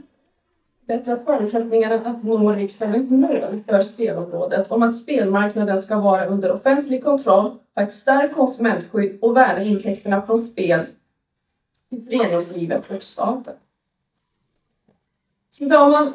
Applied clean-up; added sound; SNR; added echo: neural mask model DeepFilterNet 3.